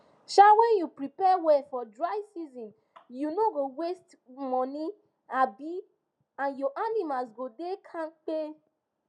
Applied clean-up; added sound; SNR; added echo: none; none; none; none.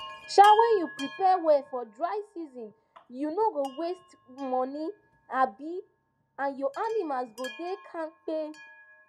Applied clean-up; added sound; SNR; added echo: none; Chime; 19 dB; none.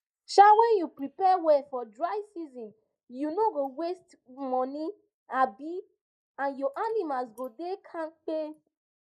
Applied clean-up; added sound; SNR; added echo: neural mask model Resemble Enhance denoiser.